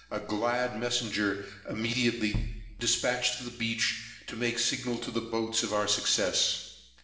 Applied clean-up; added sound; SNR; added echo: none; Bass drum; 5 dB; reverberation time 0.9 s.